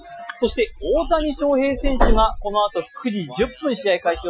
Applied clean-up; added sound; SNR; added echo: classical method Wiener filter.